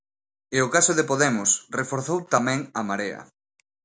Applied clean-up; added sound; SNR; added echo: none; none; none; none.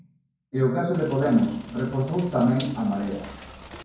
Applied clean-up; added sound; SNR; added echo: none; Bathtub (filling or washing); 10 dB; reverberation time 0.9 s.